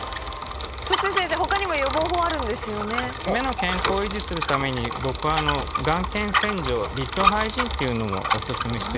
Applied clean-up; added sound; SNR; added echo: none; Bicycle; 1 dB; none.